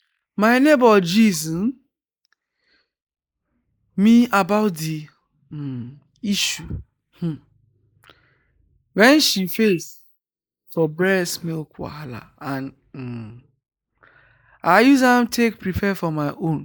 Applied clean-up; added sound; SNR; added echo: neural mask model Resemble Enhance denoiser.